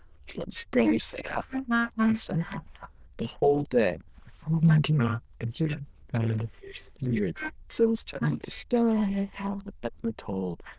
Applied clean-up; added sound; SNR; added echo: neural diffusion model UNIVERSE++.